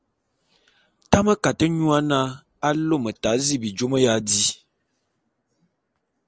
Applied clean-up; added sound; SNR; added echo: none; none; none; none.